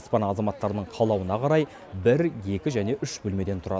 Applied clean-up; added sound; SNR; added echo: none; none; none; none.